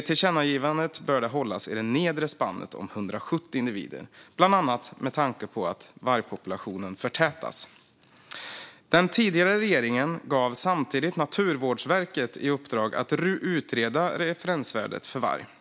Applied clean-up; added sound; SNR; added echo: none; none; none; none.